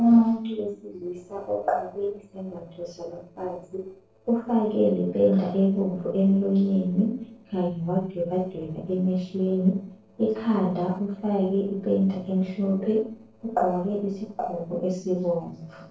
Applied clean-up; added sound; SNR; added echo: neural separator model SepFormer DNS4.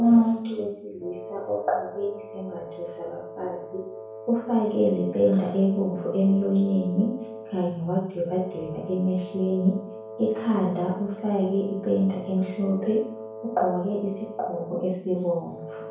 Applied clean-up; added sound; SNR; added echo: none; Wind instrument, woodwind instrument; 14 dB; reverberation time 0.6 s.